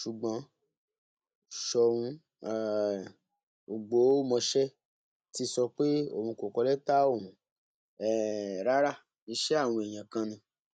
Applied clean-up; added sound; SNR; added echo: none; none; none; none.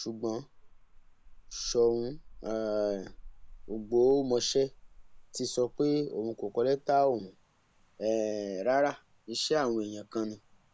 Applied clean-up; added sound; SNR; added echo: none; Rain; 20 dB; none.